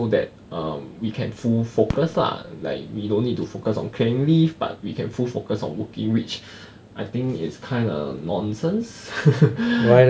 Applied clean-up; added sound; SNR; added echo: none; Fireworks; 18 dB; none.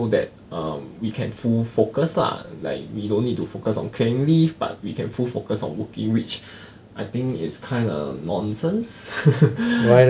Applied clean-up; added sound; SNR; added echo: none; none; none; none.